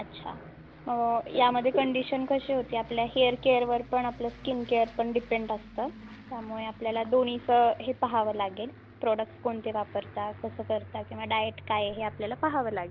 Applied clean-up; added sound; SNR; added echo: none; Aircraft; 18 dB; none.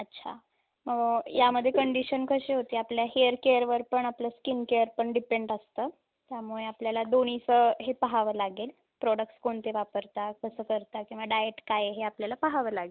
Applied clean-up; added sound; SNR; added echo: none; none; none; none.